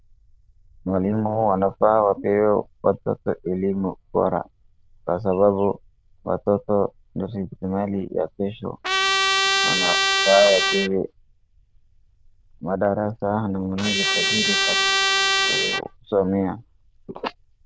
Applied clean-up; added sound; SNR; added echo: neural diffusion model UNIVERSE++.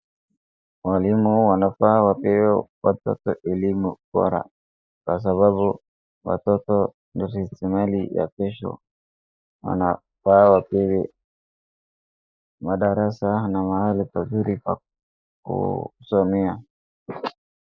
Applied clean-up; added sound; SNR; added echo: neural mask model Resemble Enhance denoiser.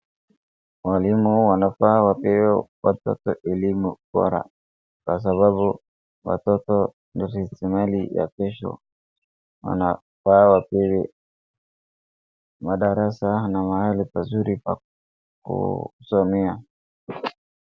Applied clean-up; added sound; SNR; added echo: none; none; none; none.